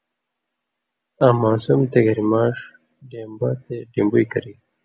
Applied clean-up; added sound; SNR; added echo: none; none; none; none.